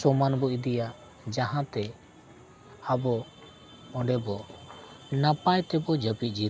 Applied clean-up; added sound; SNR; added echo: none; none; none; none.